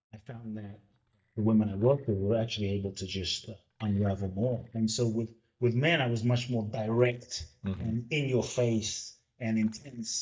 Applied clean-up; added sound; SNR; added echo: neural mask model DeepFilterNet 3.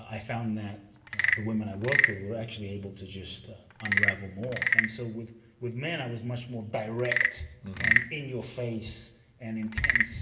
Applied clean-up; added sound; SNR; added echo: none; Wood / Percussion / Frog; -3 dB; reverberation time 0.7 s.